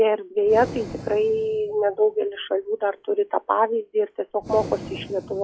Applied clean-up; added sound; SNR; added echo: classical method log-MMSE.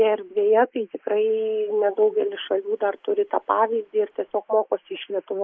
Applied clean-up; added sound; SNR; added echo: neural mask model Resemble Enhance denoiser.